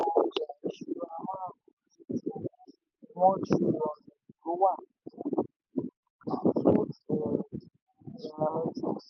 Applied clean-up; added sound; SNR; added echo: none; none; none; none.